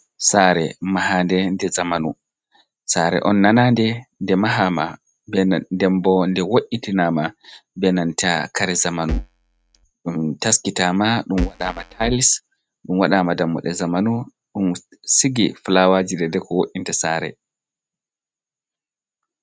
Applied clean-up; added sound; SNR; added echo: neural mask model RNNoise.